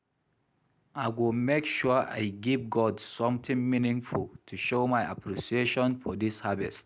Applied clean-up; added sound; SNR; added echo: none; none; none; none.